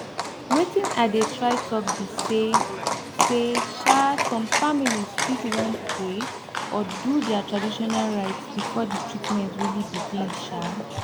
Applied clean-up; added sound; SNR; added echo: none; Livestock, farm animals, working animals; 2 dB; none.